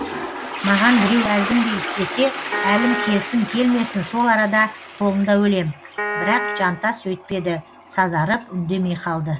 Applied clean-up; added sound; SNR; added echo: none; Toilet flush + Piano; 7 dB; none.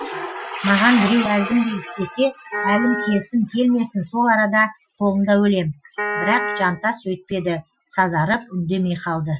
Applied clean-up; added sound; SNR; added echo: classical method Wiener filter.